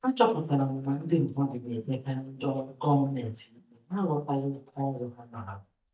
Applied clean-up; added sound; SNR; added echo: neural mask model DeepFilterNet 3.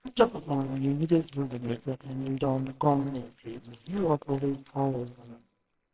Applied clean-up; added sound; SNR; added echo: neural separator model SepFormer WHAMR!.